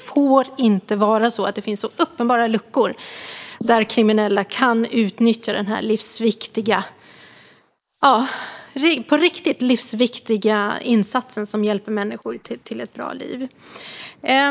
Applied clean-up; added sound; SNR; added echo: neural mask model Resemble Enhance denoiser.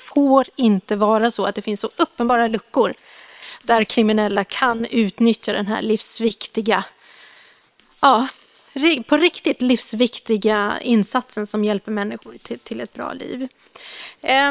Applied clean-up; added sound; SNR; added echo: neural separator model SepFormer WHAM!.